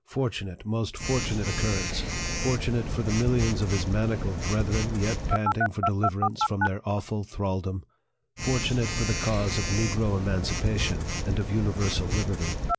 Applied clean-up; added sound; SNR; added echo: none; Telephone; 2 dB; none.